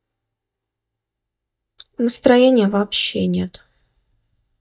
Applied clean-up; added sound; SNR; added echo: neural mask model DeepFilterNet 3.